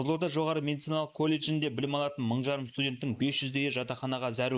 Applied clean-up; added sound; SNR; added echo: neural mask model Resemble Enhance denoiser.